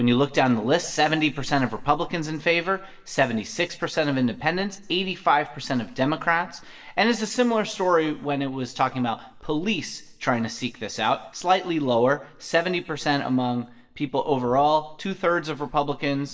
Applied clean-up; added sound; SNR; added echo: none; none; none; reverberation time 0.7 s.